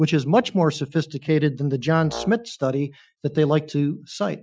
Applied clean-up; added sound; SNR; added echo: classical method Wiener filter.